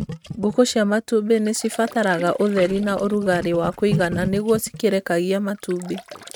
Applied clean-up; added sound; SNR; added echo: neural mask model RNNoise.